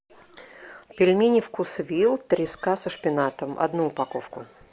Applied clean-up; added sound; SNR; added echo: none; none; none; none.